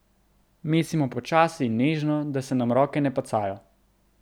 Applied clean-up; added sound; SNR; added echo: none; none; none; none.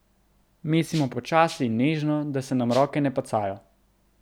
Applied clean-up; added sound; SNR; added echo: none; Rattle (instrument); 17 dB; none.